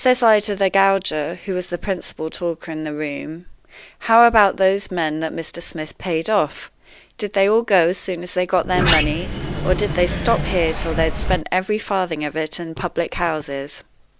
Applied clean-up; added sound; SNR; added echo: none; Sliding door; 1 dB; none.